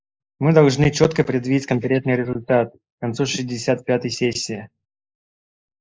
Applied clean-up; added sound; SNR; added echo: neural mask model Resemble Enhance denoiser.